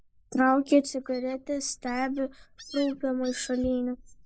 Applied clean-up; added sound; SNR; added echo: neural mask model Resemble Enhance denoiser.